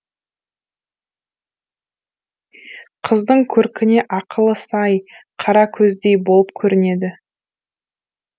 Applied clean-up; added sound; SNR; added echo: none; none; none; none.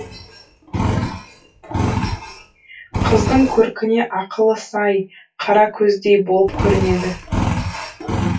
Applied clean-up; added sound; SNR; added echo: classical method WPE with log-MMSE.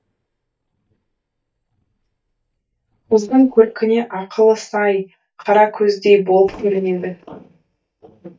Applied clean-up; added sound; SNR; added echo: neural mask model DeepFilterNet 3.